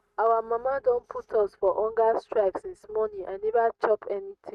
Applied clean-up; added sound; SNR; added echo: neural mask model RNNoise.